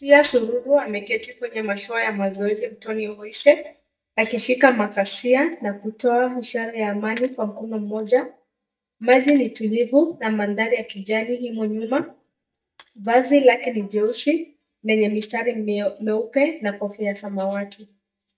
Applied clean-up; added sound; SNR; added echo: neural mask model DeepFilterNet 3.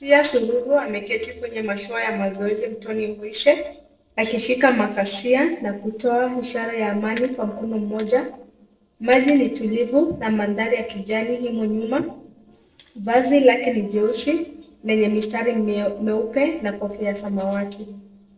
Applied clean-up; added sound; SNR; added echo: neural separator model SepFormer DNS4.